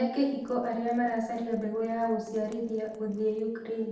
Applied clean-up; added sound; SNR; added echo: neural separator model SepFormer DNS4.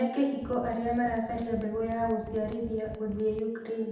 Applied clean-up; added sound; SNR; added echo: none; Mechanisms; 14 dB; reverberation time 0.8 s.